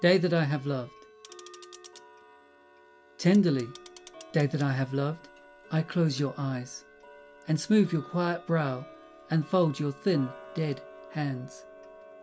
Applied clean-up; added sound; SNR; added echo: none; Tick-tock; 20 dB; none.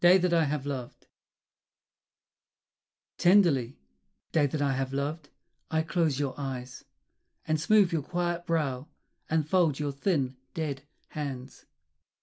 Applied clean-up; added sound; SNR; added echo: none; none; none; none.